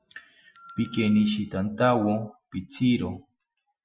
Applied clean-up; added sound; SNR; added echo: classical method Wiener filter.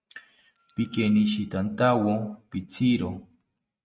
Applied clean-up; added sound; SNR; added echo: neural mask model RNNoise.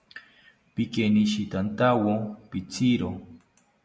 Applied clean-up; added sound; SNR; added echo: none; none; none; none.